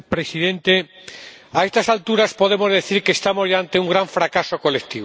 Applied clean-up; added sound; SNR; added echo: none; none; none; none.